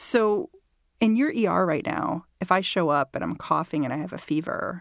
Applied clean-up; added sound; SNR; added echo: none; none; none; none.